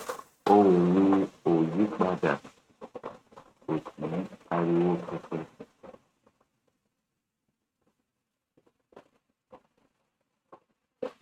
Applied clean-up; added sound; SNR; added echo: neural mask model RNNoise.